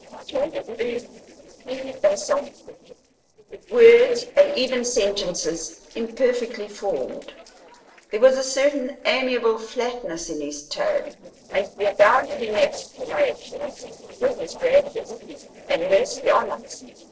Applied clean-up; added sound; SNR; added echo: neural separator model SepFormer DNS4.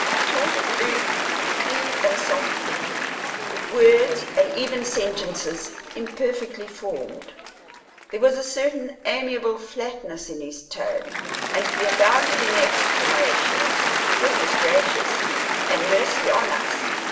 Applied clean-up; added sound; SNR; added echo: none; Applause / Cheering; 1 dB; reverberation time 0.8 s.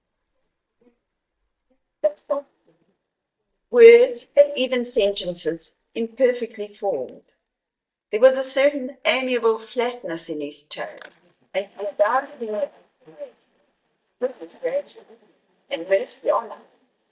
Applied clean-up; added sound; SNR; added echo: neural mask model DeepFilterNet 3.